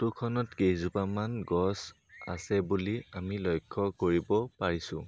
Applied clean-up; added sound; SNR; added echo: none; none; none; none.